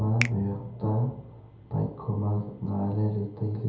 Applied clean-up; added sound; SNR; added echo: none; Finger snapping; 12 dB; reverberation time 0.8 s.